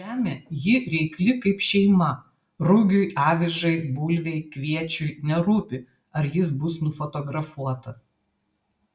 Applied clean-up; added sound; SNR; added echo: none; none; none; none.